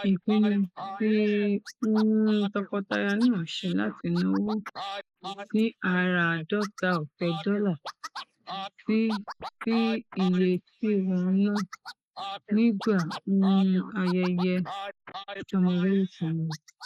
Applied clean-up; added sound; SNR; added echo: neural mask model Resemble Enhance denoiser.